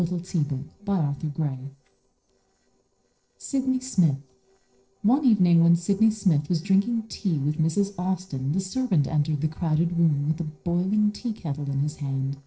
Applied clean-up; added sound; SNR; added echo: neural separator model SepFormer DNS4.